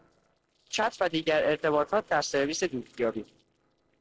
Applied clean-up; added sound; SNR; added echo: neural separator model SepFormer DNS4.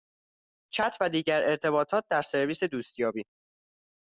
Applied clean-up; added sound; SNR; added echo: none; none; none; none.